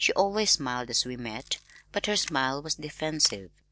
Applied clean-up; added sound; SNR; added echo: neural separator model SepFormer DNS4.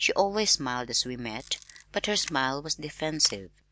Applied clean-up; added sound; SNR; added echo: none; Camera; 17 dB; none.